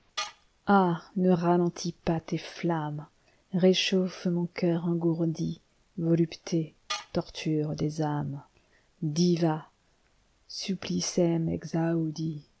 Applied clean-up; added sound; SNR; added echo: none; Tools; 18 dB; none.